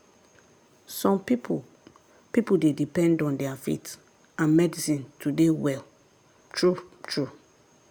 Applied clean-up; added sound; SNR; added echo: none; none; none; none.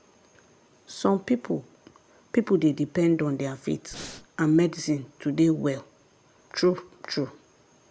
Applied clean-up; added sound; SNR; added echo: none; Breathing; 12 dB; none.